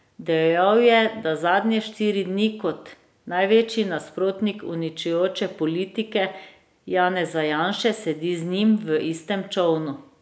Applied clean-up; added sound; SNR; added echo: none; none; none; none.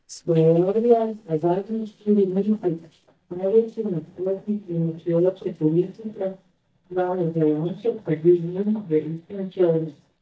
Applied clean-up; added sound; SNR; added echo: neural mask model DeepFilterNet 3.